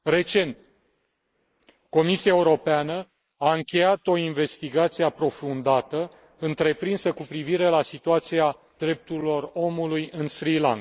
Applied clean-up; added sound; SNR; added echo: neural mask model Resemble Enhance denoiser.